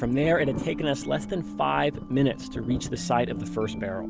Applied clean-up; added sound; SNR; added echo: none; Thunder; 13 dB; none.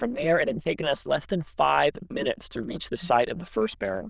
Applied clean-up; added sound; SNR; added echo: neural diffusion model UNIVERSE++.